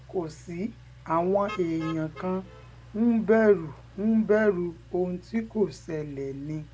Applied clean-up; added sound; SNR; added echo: none; Motor vehicle (road) + Engine; 19 dB; none.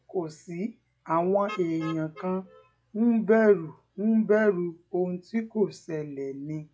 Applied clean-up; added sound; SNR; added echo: classical method log-MMSE.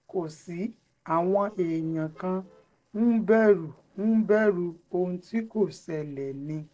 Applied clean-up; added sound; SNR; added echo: neural separator model SepFormer DNS4.